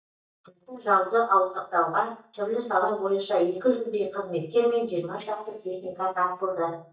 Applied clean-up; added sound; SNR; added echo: neural mask model DeepFilterNet 3.